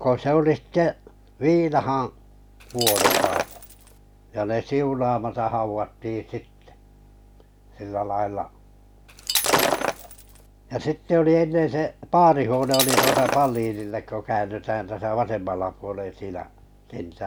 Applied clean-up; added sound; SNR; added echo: none; Shatter; 0 dB; none.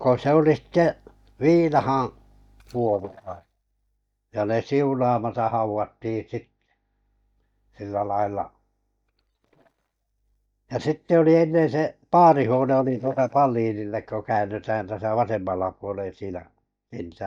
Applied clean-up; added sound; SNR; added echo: neural mask model DeepFilterNet 3.